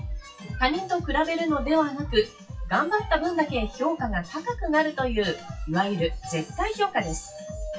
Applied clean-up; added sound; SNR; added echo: classical method WPE with log-MMSE.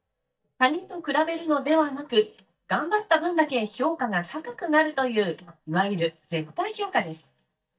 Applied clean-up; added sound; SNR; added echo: neural mask model DeepFilterNet 3.